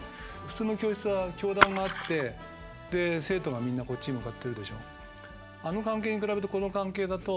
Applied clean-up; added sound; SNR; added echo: none; Splash, splatter; -1 dB; none.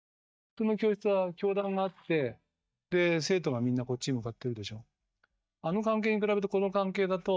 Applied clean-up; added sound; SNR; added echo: neural mask model DeepFilterNet 3.